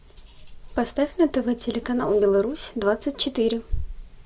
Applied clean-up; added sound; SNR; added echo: none; none; none; none.